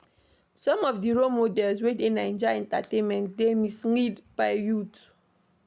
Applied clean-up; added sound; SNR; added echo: none; none; none; none.